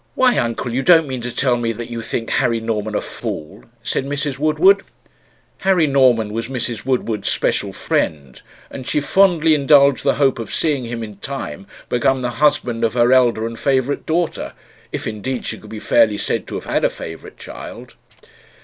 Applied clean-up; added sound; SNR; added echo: neural separator model SepFormer DNS4.